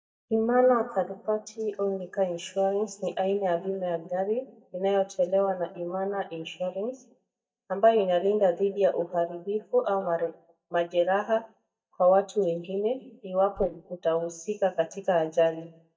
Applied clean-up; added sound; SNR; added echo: neural mask model DeepFilterNet 3.